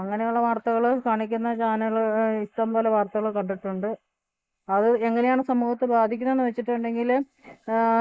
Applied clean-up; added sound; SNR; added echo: neural mask model Resemble Enhance denoiser.